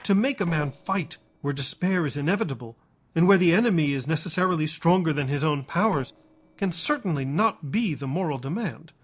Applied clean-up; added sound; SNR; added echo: neural separator model SepFormer DNS4.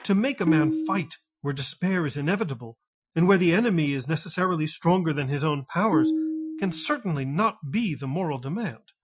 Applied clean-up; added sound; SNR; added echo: classical method Wiener filter.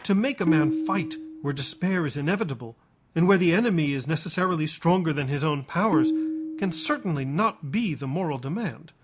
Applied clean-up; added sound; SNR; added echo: none; Tabla; 3 dB; none.